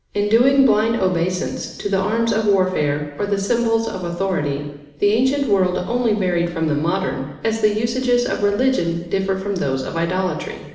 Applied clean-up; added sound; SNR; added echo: none; none; none; reverberation time 1.0 s.